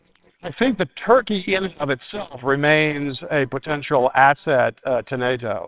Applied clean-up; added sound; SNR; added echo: neural separator model SepFormer WHAMR!.